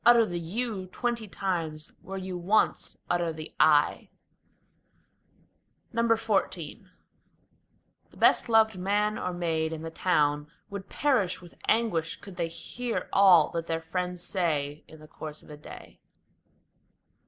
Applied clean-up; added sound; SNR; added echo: none; none; none; none.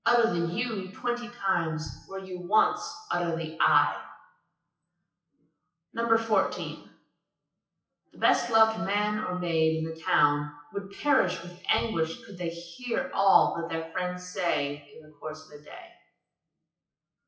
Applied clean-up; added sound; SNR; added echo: classical method WPE with log-MMSE.